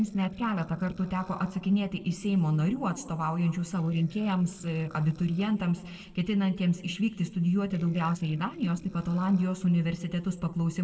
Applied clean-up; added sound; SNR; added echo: neural separator model SepFormer DNS4.